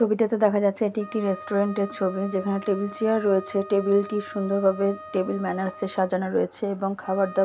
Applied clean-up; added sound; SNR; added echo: none; Wind instrument, woodwind instrument; 17 dB; none.